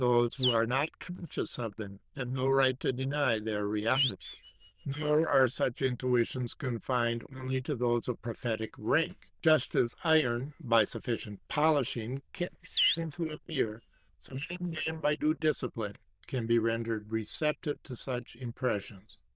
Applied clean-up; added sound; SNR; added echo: neural diffusion model UNIVERSE++.